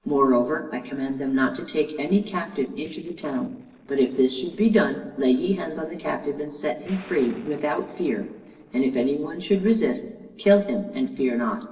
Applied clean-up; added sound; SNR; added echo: neural separator model SepFormer DNS4.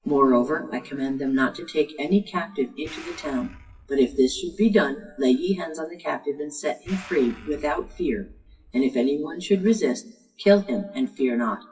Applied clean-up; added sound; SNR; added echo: classical method WPE with log-MMSE.